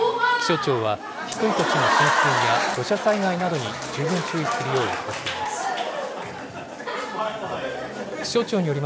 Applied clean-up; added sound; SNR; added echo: none; Applause / Crowd; -2 dB; none.